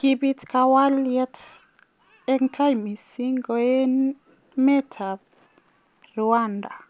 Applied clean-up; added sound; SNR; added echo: none; none; none; none.